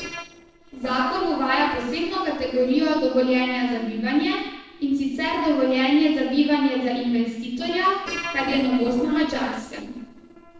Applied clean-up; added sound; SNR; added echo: neural separator model SepFormer DNS4.